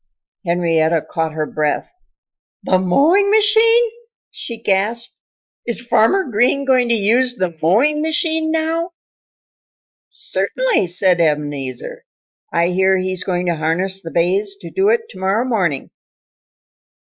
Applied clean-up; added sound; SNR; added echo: neural mask model Resemble Enhance denoiser.